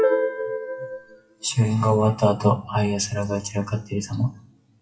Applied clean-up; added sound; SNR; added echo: classical method WPE with log-MMSE.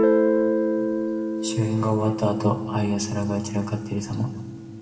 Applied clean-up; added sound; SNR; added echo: none; Guitar; -1 dB; reverberation time 1.5 s.